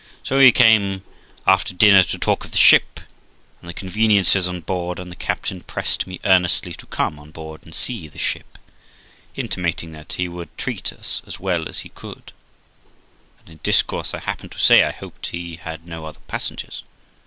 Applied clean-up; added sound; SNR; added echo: none; none; none; none.